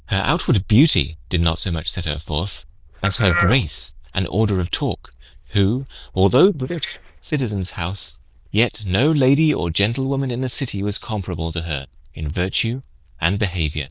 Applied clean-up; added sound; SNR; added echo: neural diffusion model UNIVERSE++.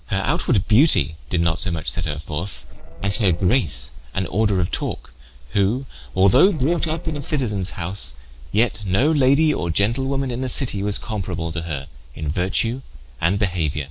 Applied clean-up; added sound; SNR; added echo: neural separator model SepFormer DNS4.